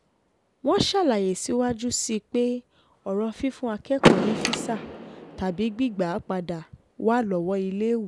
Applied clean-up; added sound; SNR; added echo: none; Door / Car + Mechanisms; 4 dB; none.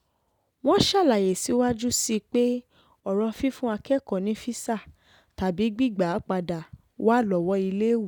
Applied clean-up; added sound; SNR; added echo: none; none; none; none.